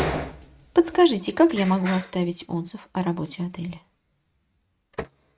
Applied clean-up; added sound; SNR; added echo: neural mask model RNNoise.